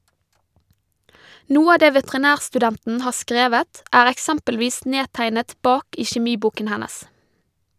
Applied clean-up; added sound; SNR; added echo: none; none; none; none.